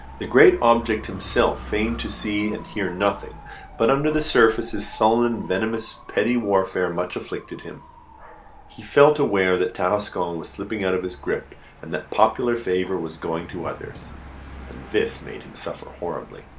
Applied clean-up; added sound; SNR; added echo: none; Motorcycle / Dog; 16 dB; none.